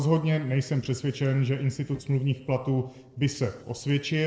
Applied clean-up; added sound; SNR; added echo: neural separator model SepFormer DNS4.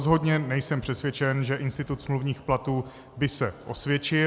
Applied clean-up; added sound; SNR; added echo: none; none; none; none.